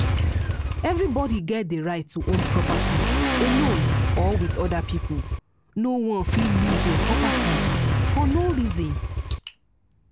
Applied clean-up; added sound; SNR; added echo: none; Motorcycle / Accelerating, revving, vroom; -3 dB; none.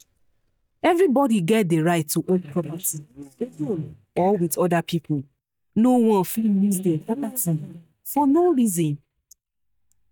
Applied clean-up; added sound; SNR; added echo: neural mask model DeepFilterNet 3.